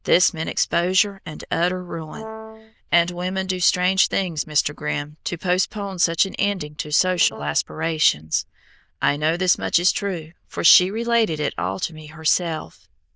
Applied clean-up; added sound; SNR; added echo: neural diffusion model UNIVERSE++.